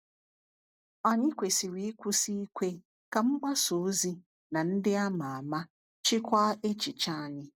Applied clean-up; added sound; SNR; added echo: none; none; none; none.